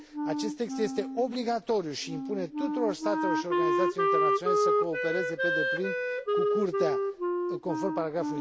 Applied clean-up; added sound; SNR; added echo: none; Wind instrument, woodwind instrument; -3 dB; none.